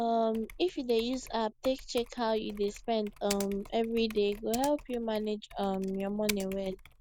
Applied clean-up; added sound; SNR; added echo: none; Typing; 15 dB; none.